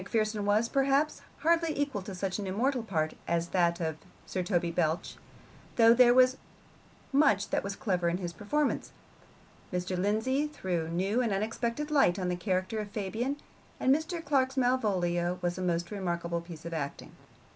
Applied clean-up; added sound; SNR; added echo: none; none; none; none.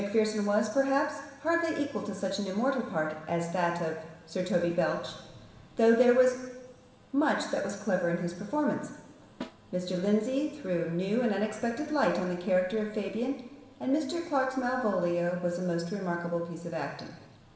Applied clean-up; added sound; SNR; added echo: none; Snare drum; 18 dB; reverberation time 1.3 s.